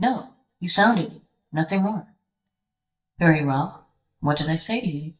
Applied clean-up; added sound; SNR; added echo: neural mask model DeepFilterNet 3.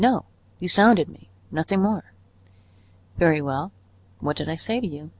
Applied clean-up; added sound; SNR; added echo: none; none; none; none.